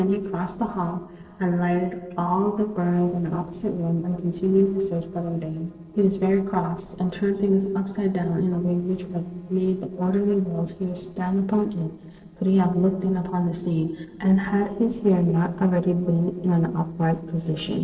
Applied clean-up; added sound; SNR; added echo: neural separator model SepFormer DNS4.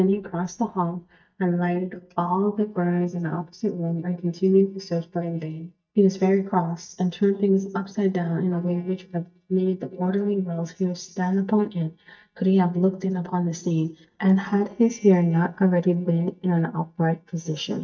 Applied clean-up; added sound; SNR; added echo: neural mask model DeepFilterNet 3.